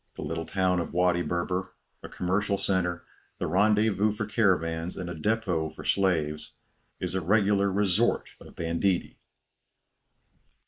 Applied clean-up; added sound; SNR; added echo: neural mask model Resemble Enhance denoiser.